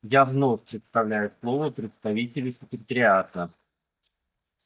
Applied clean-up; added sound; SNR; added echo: neural mask model DeepFilterNet 3.